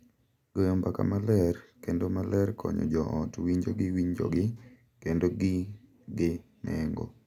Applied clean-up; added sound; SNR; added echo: none; none; none; none.